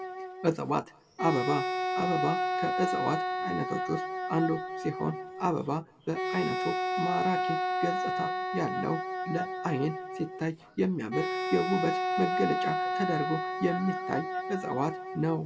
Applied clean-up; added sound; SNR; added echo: none; Wind instrument, woodwind instrument; 0 dB; reverberation time 1.0 s.